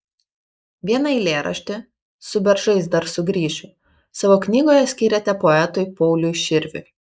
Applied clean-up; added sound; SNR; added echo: neural mask model Resemble Enhance denoiser.